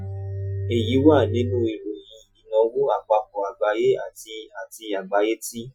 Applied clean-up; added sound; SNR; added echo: classical method Wiener filter.